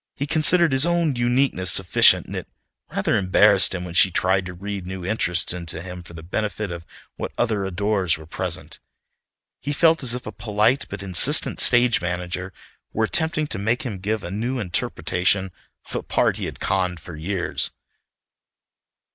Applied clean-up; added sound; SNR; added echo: none; none; none; none.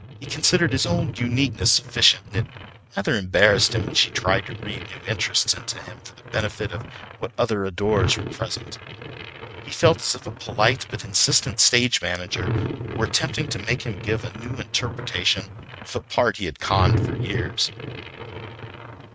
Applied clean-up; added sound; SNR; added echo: neural mask model RNNoise.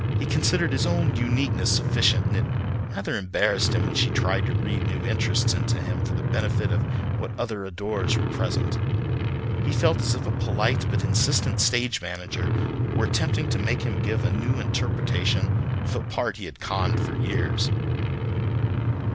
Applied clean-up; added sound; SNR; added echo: none; Truck; -5 dB; none.